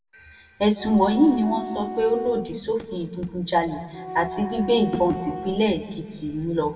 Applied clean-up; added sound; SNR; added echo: none; Wind instrument, woodwind instrument; 12 dB; reverberation time 1.1 s.